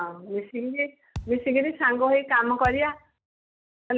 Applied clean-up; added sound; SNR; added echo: none; Thump, thud; 14 dB; none.